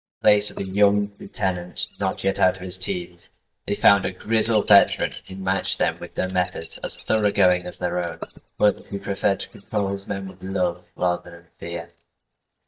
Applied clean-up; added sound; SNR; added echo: neural mask model DeepFilterNet 3.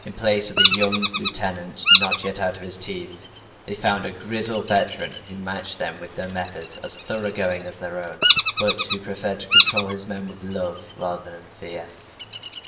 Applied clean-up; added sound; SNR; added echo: none; Bird vocalization, bird call, bird song; -2 dB; reverberation time 0.8 s.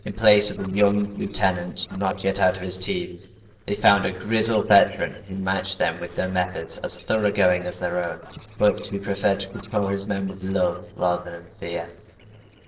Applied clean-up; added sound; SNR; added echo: neural separator model SepFormer DNS4.